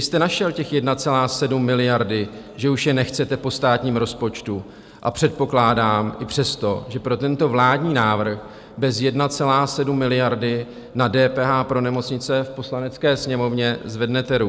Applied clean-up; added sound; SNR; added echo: none; none; none; none.